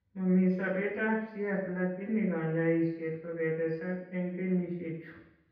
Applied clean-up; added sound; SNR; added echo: none; none; none; reverberation time 0.8 s.